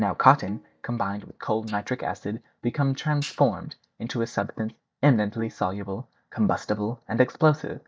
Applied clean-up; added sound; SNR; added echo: neural mask model DeepFilterNet 3.